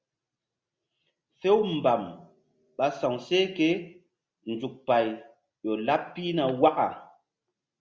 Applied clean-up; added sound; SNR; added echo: none; none; none; none.